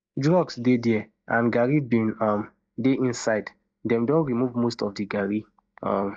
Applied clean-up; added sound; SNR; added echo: neural mask model DeepFilterNet 3.